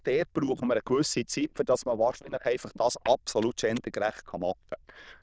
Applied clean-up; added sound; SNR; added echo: neural diffusion model UNIVERSE++.